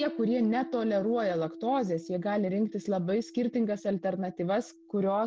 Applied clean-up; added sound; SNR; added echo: none; Piano; 16 dB; none.